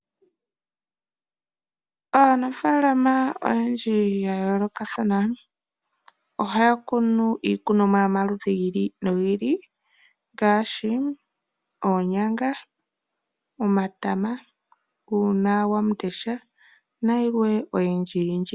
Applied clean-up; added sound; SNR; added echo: none; none; none; none.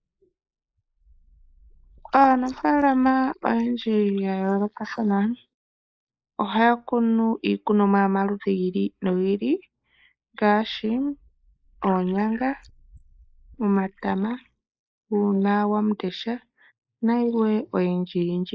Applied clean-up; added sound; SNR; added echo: neural mask model Resemble Enhance denoiser.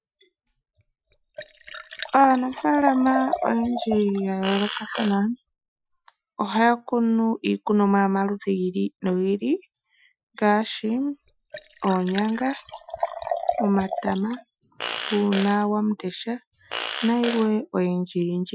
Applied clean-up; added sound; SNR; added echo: classical method Wiener filter.